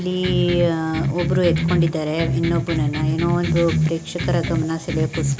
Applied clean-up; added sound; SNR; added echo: none; Electric guitar; 0 dB; none.